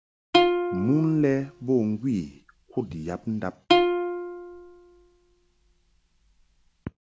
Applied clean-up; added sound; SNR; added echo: none; Plucked string instrument; -1 dB; none.